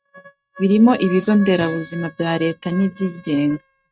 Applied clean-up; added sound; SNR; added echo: neural mask model RNNoise.